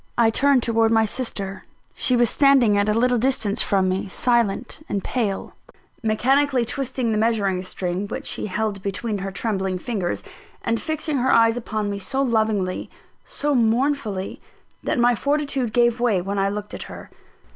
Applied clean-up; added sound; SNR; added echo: none; none; none; none.